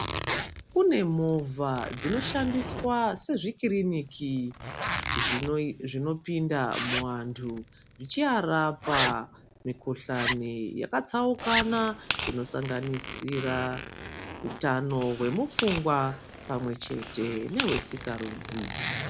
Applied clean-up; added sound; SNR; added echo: none; Tearing + Zipper (clothing); 4 dB; none.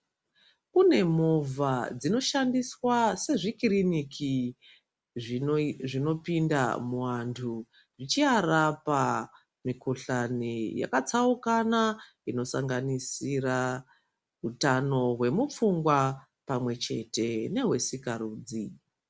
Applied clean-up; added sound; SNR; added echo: none; none; none; none.